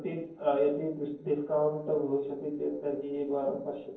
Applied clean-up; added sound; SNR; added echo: neural separator model SepFormer DNS4.